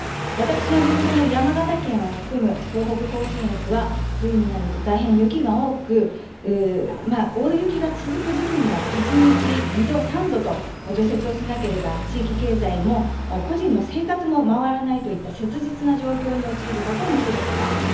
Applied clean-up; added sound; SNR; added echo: none; Car passing by; 5 dB; reverberation time 0.7 s.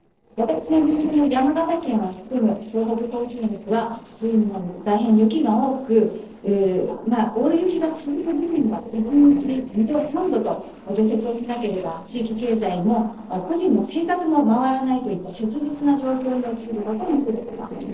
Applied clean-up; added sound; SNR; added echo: neural separator model SepFormer DNS4.